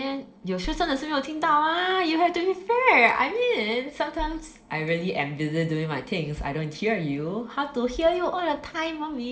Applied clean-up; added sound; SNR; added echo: neural separator model SepFormer DNS4.